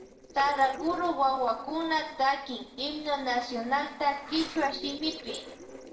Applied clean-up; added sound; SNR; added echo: neural separator model SepFormer DNS4.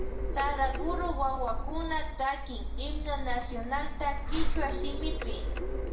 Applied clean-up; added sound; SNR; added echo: none; Printer; -3 dB; reverberation time 0.7 s.